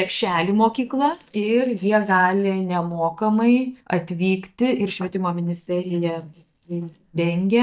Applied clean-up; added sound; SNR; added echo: neural mask model DeepFilterNet 3.